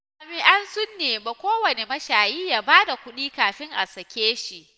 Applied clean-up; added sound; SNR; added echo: none; none; none; none.